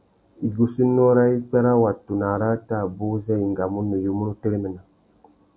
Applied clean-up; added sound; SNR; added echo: none; none; none; none.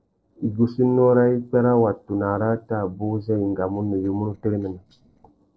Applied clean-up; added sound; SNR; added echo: neural separator model SepFormer DNS4.